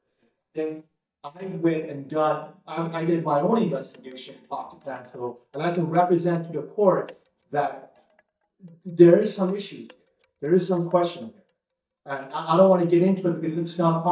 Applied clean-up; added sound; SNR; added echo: neural mask model DeepFilterNet 3.